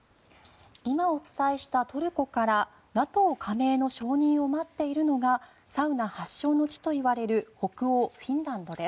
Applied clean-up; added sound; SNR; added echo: neural mask model Resemble Enhance denoiser.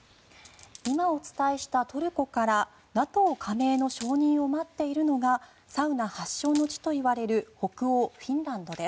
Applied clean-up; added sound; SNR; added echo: none; Coin (dropping); 19 dB; none.